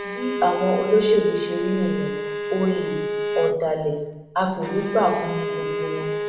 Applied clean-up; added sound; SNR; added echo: none; Bowed string instrument; 4 dB; reverberation time 0.8 s.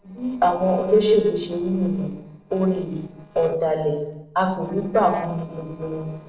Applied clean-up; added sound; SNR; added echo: neural separator model SepFormer DNS4.